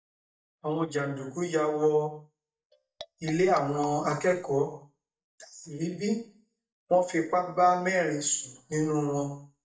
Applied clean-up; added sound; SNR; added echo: neural mask model DeepFilterNet 3.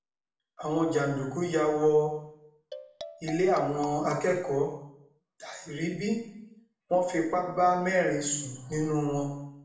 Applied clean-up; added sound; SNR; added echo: none; Marimba, xylophone; 15 dB; reverberation time 0.7 s.